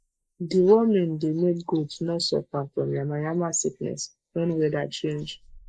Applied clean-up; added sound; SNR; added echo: neural mask model Resemble Enhance denoiser.